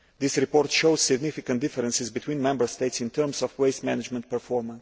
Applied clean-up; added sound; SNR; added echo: none; none; none; none.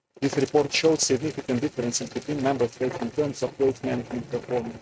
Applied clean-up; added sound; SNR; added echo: neural mask model RNNoise.